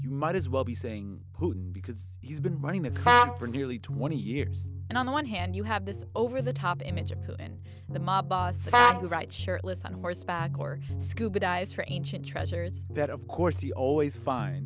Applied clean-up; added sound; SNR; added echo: none; Vehicle horn, car horn, honking; -4 dB; none.